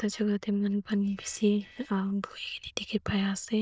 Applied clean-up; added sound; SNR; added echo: neural diffusion model UNIVERSE++.